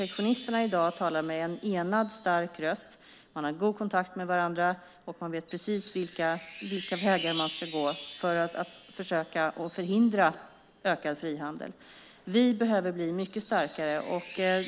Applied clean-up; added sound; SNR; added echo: none; Wind chime; 17 dB; none.